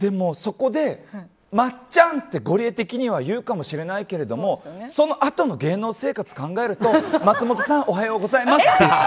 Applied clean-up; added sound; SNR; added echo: none; none; none; none.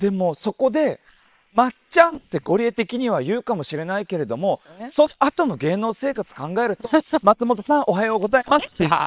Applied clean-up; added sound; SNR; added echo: neural separator model SepFormer WHAM!.